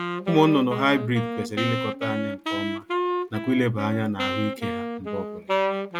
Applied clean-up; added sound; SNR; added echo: none; Wind instrument, woodwind instrument; 3 dB; none.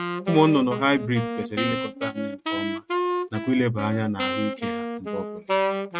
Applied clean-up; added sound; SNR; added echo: neural mask model RNNoise.